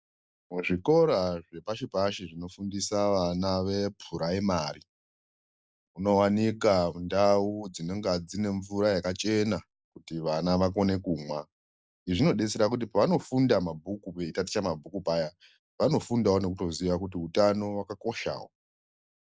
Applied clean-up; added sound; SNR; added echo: none; none; none; none.